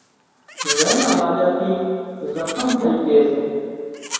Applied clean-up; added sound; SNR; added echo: none; Livestock, farm animals, working animals; 8 dB; reverberation time 2.2 s.